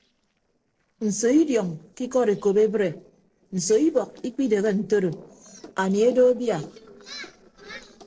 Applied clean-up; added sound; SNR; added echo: neural separator model SepFormer DNS4.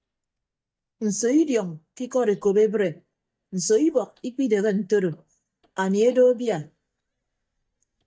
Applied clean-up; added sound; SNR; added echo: neural mask model DeepFilterNet 3.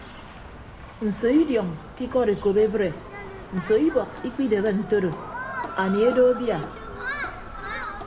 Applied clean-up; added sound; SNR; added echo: none; Human group actions; 11 dB; reverberation time 1.2 s.